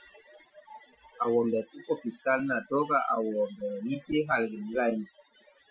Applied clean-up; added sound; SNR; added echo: classical method Wiener filter.